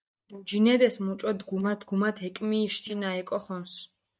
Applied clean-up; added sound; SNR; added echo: neural mask model DeepFilterNet 3.